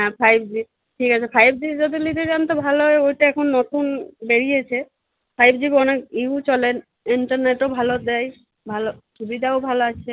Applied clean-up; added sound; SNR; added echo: none; none; none; none.